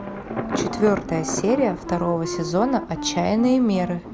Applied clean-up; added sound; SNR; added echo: none; Wind instrument, woodwind instrument + Thunder; 7 dB; none.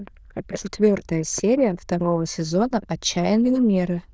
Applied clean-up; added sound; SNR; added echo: neural diffusion model UNIVERSE++.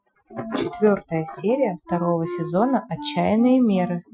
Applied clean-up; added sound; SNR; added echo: classical method Wiener filter.